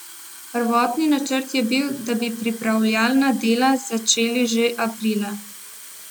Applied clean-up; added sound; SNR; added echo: none; Fill (with liquid) / Water tap, faucet; 18 dB; none.